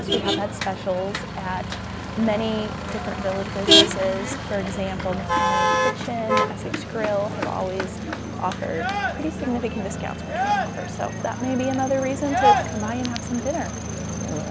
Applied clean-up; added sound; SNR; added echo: none; Motor vehicle (road); -3 dB; none.